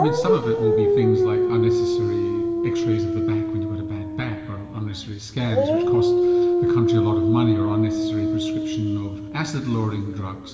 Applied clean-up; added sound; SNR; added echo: none; Dog; -4 dB; reverberation time 2.0 s.